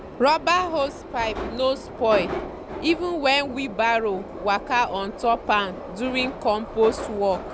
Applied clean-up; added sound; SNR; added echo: none; Subway, metro, underground; 10 dB; none.